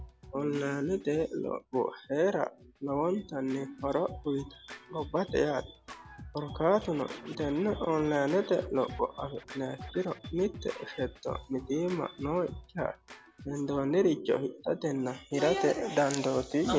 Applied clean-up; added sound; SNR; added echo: none; Scratching (performance technique); 17 dB; none.